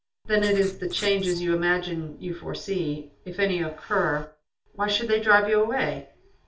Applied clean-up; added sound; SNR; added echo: none; Writing; 18 dB; reverberation time 0.2 s.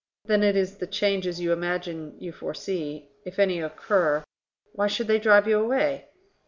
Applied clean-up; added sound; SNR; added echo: none; none; none; none.